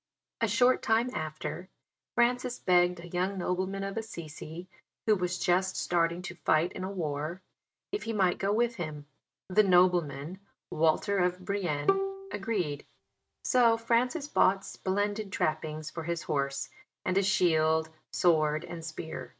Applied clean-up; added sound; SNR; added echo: neural mask model RNNoise.